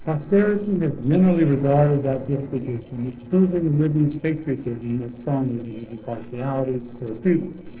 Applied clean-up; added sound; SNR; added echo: neural separator model SepFormer DNS4.